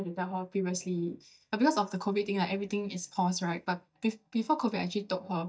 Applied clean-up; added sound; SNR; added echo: neural mask model DeepFilterNet 3.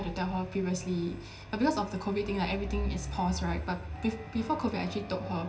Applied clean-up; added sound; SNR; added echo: none; Keyboard (musical); 19 dB; reverberation time 0.8 s.